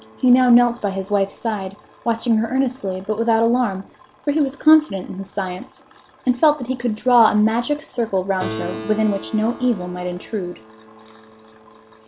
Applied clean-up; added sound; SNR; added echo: none; Keyboard (musical); 19 dB; none.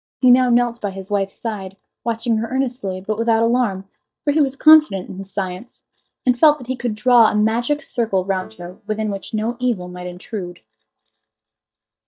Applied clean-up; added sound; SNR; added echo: neural mask model DeepFilterNet 3.